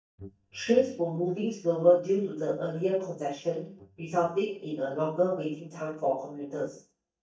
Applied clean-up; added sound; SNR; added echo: neural mask model DeepFilterNet 3.